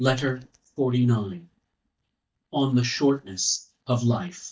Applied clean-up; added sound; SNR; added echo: neural mask model DeepFilterNet 3.